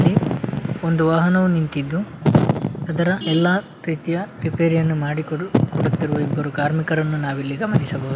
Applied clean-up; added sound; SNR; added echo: none; Wind / Fire; 3 dB; none.